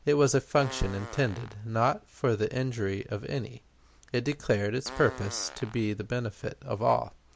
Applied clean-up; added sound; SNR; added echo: none; Fart; 18 dB; none.